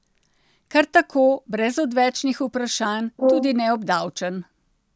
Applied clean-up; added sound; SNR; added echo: none; Brass instrument; 3 dB; none.